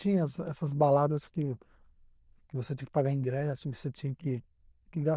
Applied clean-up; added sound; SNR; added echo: neural diffusion model UNIVERSE++.